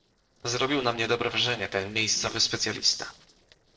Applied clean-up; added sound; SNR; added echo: neural separator model SepFormer DNS4.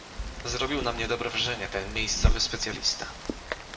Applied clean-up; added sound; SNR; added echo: none; Rain; 0 dB; reverberation time 0.6 s.